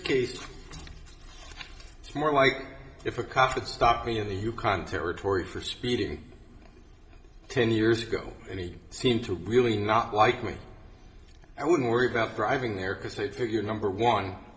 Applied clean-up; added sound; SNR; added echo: none; none; none; reverberation time 1.3 s.